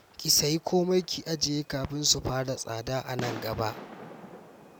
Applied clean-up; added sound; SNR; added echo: none; Fireworks; 16 dB; none.